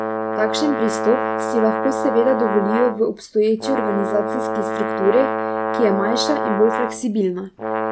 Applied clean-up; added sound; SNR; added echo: none; Brass instrument; 2 dB; none.